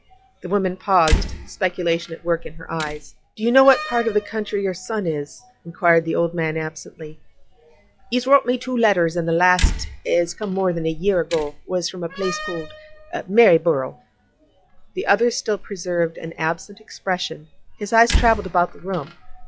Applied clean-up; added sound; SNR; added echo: classical method log-MMSE.